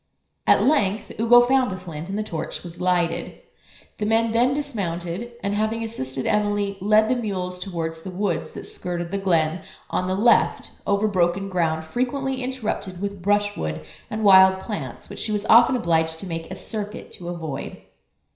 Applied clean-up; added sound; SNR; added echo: none; none; none; reverberation time 0.5 s.